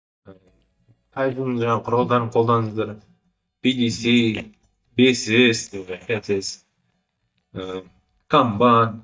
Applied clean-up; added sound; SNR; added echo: neural mask model DeepFilterNet 3.